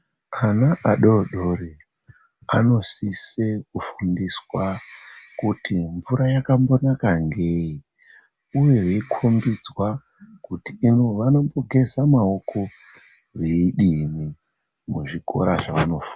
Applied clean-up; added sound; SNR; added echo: none; none; none; none.